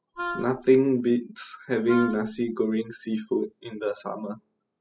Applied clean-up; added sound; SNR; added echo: classical method spectral subtraction.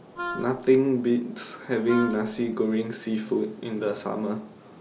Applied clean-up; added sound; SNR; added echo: none; Wind instrument, woodwind instrument; 11 dB; none.